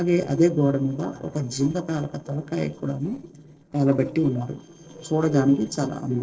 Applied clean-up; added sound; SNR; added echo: neural separator model SepFormer DNS4.